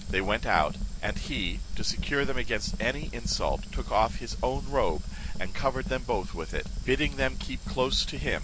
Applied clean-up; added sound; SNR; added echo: none; Fire; 2 dB; none.